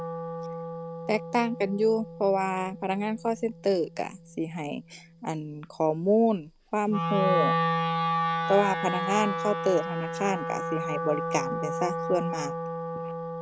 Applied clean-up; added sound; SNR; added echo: none; Wind instrument, woodwind instrument; 3 dB; none.